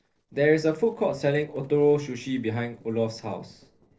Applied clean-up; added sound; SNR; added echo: neural separator model SepFormer DNS4.